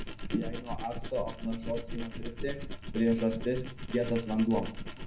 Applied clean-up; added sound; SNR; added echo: none; Tools; 5 dB; reverberation time 0.6 s.